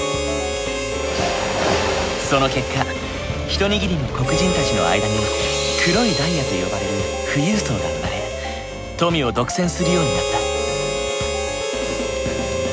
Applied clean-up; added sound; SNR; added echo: none; Harmonica; 3 dB; none.